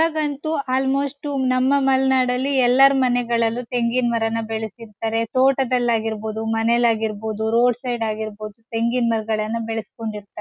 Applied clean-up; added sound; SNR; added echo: none; none; none; none.